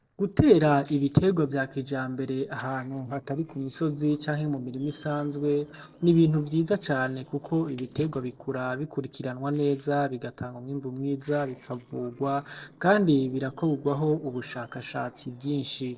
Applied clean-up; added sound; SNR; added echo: neural separator model SepFormer DNS4.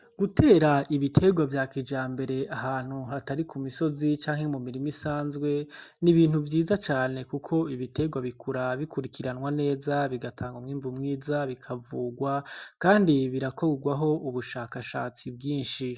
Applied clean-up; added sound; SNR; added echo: none; none; none; none.